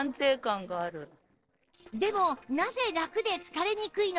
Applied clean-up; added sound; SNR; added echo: neural separator model SepFormer DNS4.